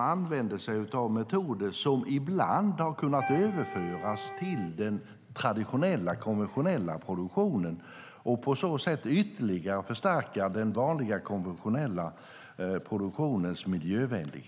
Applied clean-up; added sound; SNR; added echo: none; Wind instrument, woodwind instrument; 10 dB; none.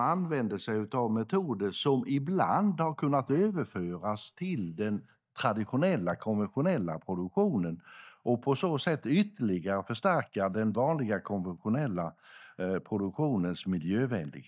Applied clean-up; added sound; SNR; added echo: neural mask model DeepFilterNet 3.